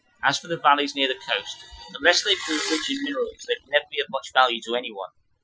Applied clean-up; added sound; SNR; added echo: classical method Wiener filter.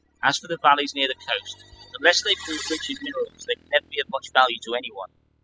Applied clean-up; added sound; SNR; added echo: classical method spectral subtraction.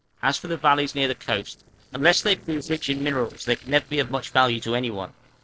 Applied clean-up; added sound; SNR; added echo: neural separator model SepFormer DNS4.